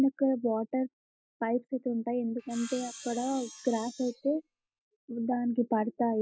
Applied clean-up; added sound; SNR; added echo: classical method spectral subtraction.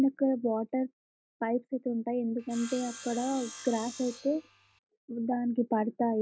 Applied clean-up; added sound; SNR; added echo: none; Sawing; 15 dB; none.